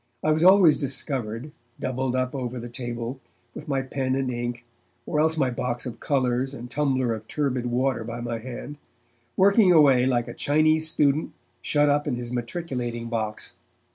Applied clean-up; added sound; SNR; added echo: none; none; none; none.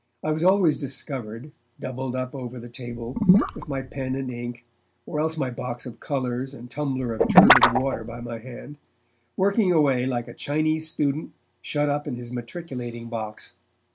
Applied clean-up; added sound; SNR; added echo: none; Gurgling / Liquid + Guitar; -5 dB; none.